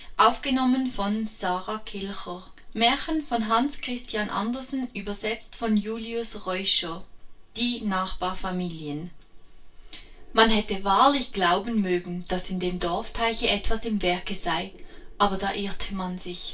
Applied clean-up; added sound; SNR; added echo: none; none; none; reverberation time 0.2 s.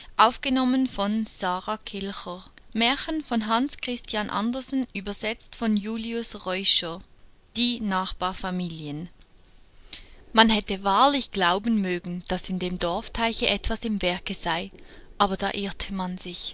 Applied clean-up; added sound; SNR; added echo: none; none; none; none.